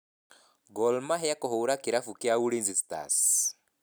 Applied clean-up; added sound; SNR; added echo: none; none; none; none.